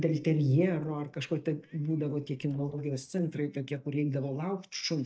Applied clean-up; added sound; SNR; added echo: neural mask model DeepFilterNet 3.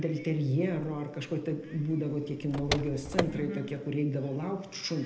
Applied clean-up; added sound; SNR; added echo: none; Car; 3 dB; reverberation time 0.6 s.